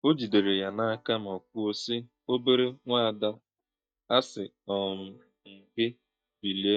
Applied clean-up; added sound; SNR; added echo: neural mask model DeepFilterNet 3.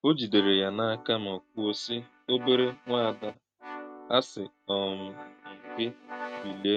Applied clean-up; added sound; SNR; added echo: neural mask model RNNoise.